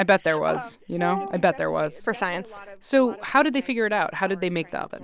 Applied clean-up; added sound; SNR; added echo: none; Wind instrument, woodwind instrument; 8 dB; none.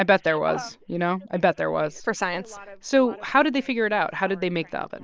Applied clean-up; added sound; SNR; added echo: neural mask model Resemble Enhance denoiser.